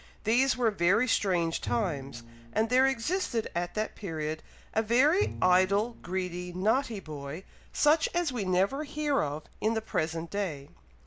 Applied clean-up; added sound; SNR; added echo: none; Bowed string instrument; 15 dB; none.